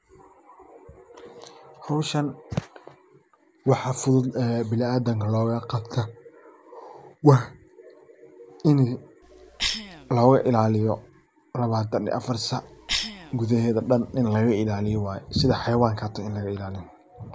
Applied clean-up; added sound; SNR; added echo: none; Cough; 11 dB; none.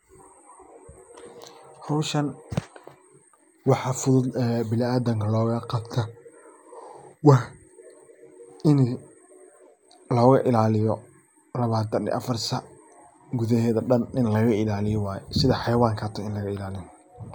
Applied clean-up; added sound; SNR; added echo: none; none; none; none.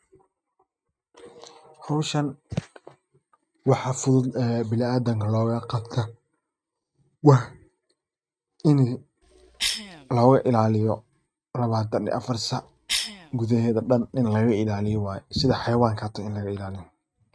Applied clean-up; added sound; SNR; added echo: neural mask model RNNoise.